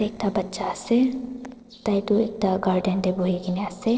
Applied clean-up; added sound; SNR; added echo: neural separator model SepFormer DNS4.